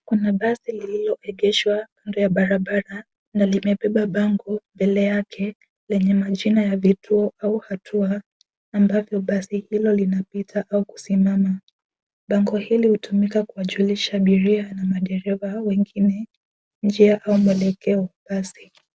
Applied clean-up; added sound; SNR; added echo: none; none; none; none.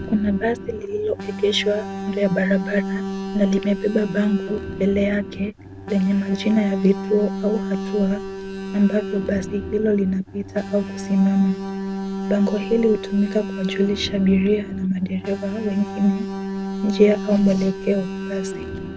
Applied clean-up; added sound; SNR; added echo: none; Alarm; 7 dB; none.